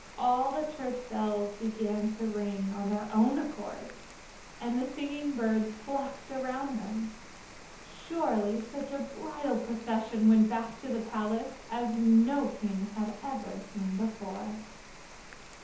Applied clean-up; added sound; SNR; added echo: none; Rain; 17 dB; reverberation time 0.6 s.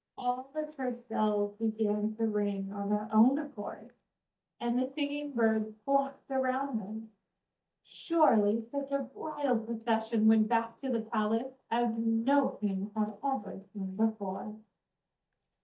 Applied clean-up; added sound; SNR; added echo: neural mask model DeepFilterNet 3.